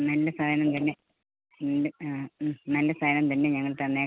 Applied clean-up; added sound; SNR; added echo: none; none; none; none.